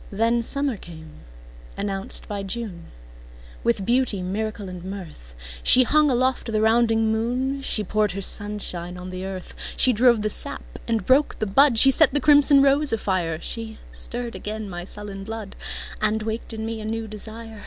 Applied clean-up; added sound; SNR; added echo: none; none; none; none.